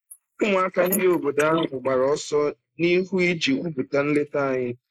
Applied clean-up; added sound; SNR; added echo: neural mask model Resemble Enhance denoiser.